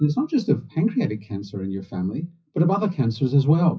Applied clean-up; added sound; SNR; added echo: classical method WPE with log-MMSE.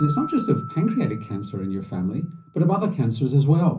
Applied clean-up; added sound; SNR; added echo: none; Keyboard (musical); 17 dB; reverberation time 0.5 s.